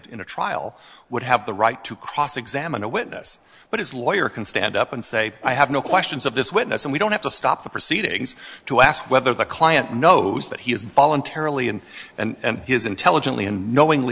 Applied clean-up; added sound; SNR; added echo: none; none; none; none.